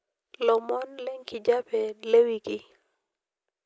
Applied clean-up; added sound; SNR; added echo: none; none; none; none.